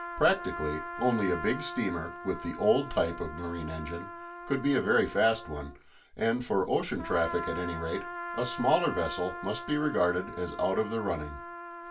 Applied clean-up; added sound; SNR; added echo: none; Trumpet; 10 dB; reverberation time 0.2 s.